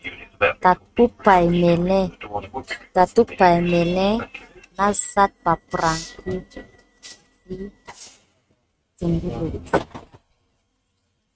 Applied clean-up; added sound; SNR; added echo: neural mask model RNNoise.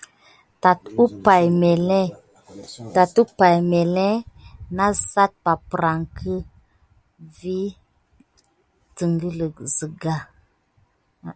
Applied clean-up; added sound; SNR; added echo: none; none; none; none.